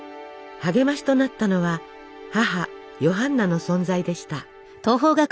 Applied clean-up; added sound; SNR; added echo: none; none; none; none.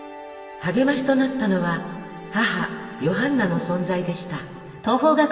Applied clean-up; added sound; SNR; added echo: none; none; none; reverberation time 1.9 s.